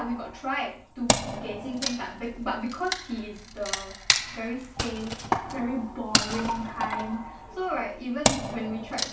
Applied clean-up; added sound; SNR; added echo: none; Wood; -2 dB; reverberation time 0.3 s.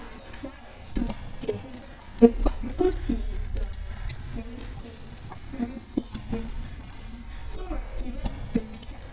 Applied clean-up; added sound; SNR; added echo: neural mask model DeepFilterNet 3.